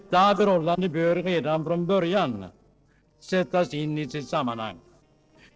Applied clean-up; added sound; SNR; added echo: neural separator model SepFormer DNS4.